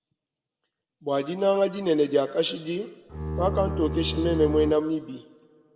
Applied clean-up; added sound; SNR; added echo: none; Bowed string instrument; 4 dB; reverberation time 1.4 s.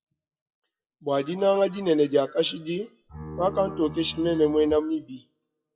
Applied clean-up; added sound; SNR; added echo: classical method WPE with log-MMSE.